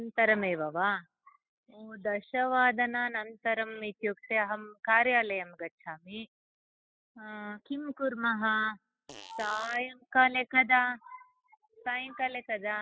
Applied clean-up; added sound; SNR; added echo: classical method spectral subtraction.